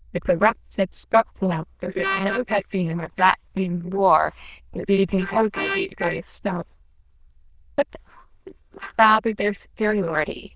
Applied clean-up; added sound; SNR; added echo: neural diffusion model UNIVERSE++.